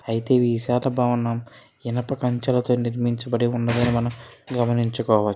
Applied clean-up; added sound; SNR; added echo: none; none; none; none.